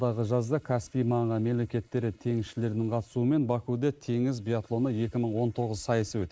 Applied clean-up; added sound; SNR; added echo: neural mask model Resemble Enhance denoiser.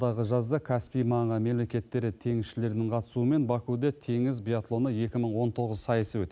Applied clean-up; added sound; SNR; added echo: none; none; none; none.